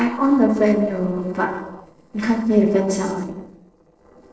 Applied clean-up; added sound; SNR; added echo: neural separator model SepFormer DNS4.